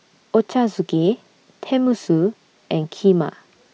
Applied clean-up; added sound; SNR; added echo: none; none; none; none.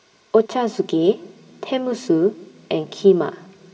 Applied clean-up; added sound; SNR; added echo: none; none; none; reverberation time 1.2 s.